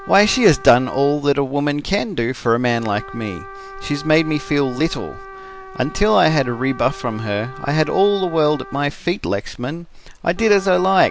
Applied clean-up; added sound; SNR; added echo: none; Trumpet; 18 dB; none.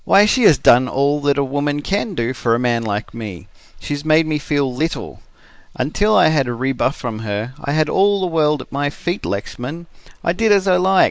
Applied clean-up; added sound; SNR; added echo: neural mask model Resemble Enhance denoiser.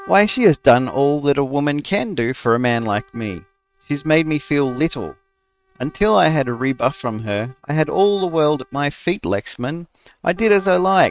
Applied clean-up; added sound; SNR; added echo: neural mask model RNNoise.